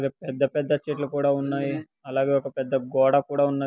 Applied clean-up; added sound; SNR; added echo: none; none; none; none.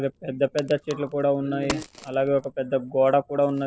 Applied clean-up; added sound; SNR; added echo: none; Crack; 17 dB; none.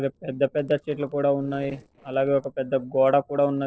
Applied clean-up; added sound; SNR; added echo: neural separator model SepFormer DNS4.